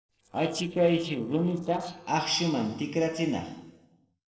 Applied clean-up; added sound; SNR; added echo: neural separator model SepFormer DNS4.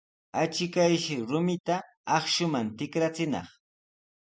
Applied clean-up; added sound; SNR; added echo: none; none; none; none.